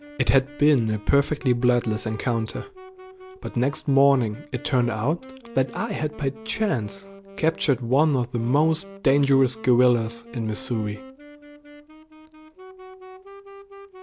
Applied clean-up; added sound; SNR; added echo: none; Wind instrument, woodwind instrument; 18 dB; none.